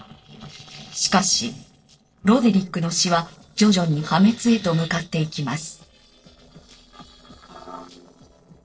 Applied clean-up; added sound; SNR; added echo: neural separator model SepFormer DNS4.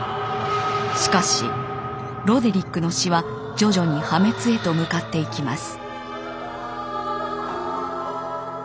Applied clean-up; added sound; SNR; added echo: none; none; none; none.